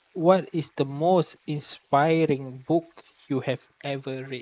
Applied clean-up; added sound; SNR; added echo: neural mask model Resemble Enhance denoiser.